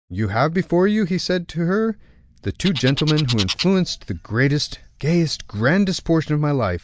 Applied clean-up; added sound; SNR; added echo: neural mask model DeepFilterNet 3.